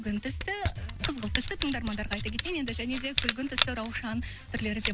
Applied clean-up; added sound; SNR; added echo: none; Camera; 1 dB; none.